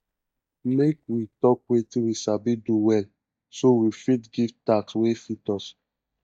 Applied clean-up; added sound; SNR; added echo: neural mask model DeepFilterNet 3.